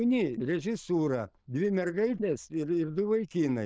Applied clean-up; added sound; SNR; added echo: neural diffusion model UNIVERSE++.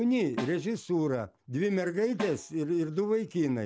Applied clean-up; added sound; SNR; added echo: none; Snare drum; 14 dB; none.